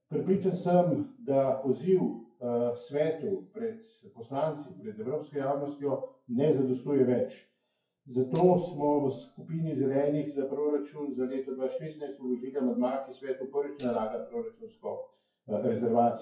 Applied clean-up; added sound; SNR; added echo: classical method WPE with log-MMSE.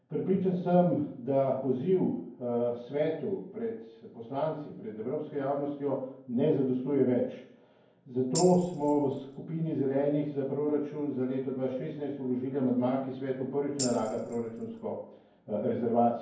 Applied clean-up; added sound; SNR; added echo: none; Tambourine; 12 dB; reverberation time 0.9 s.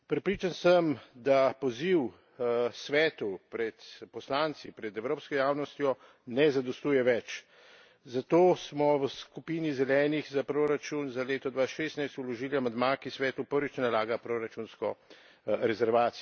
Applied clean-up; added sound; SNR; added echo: none; none; none; none.